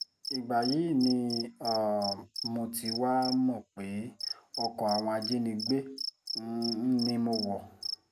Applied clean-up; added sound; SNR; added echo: none; Cricket; 9 dB; none.